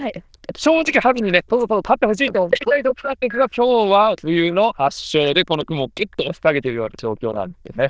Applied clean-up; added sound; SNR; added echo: neural diffusion model UNIVERSE++.